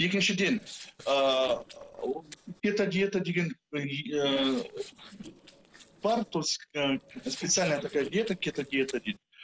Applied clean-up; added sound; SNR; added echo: neural separator model SepFormer DNS4.